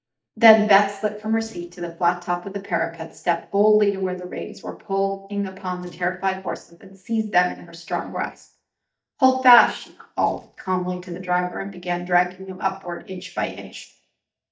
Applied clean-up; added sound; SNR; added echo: neural mask model DeepFilterNet 3.